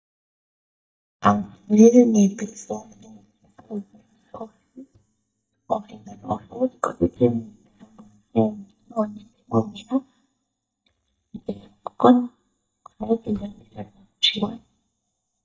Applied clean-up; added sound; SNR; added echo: neural mask model DeepFilterNet 3.